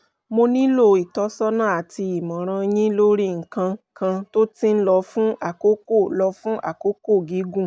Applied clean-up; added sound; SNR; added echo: none; none; none; none.